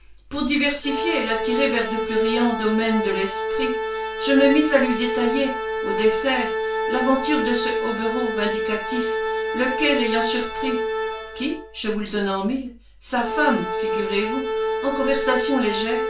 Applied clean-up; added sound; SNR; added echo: none; Organ; 2 dB; reverberation time 0.2 s.